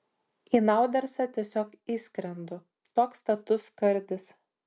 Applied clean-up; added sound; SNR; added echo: none; none; none; none.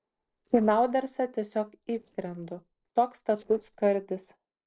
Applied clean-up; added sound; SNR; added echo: neural separator model SepFormer DNS4.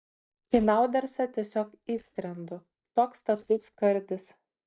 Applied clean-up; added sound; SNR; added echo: neural mask model DeepFilterNet 3.